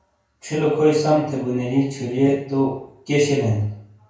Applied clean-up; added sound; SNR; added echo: none; none; none; reverberation time 0.5 s.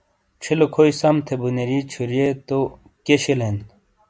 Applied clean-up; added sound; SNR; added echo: none; none; none; none.